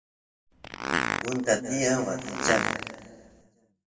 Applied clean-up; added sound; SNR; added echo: none; Fart; 2 dB; reverberation time 1.7 s.